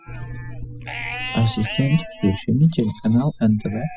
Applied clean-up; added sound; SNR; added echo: classical method spectral subtraction.